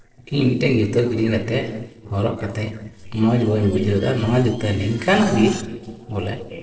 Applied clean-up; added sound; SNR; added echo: neural separator model SepFormer DNS4.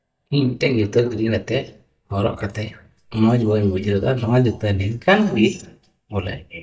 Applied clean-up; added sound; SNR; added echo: neural mask model DeepFilterNet 3.